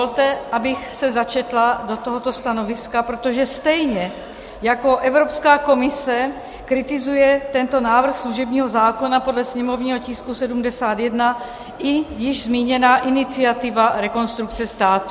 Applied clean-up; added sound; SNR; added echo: none; none; none; none.